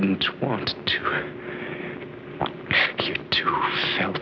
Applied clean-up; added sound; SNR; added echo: none; none; none; none.